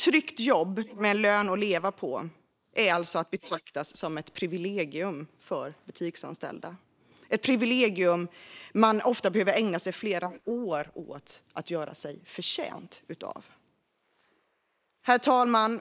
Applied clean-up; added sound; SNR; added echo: neural mask model Resemble Enhance denoiser.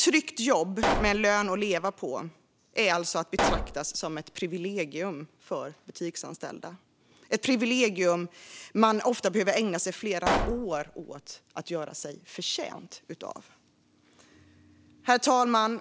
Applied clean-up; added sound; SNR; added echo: none; Explosion; 1 dB; none.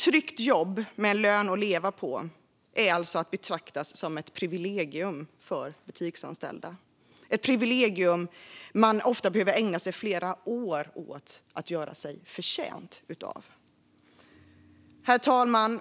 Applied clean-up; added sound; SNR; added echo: none; none; none; none.